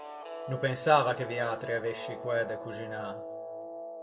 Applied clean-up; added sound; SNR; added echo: none; Guitar; 9 dB; reverberation time 0.5 s.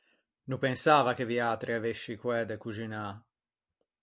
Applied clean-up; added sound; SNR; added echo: none; none; none; none.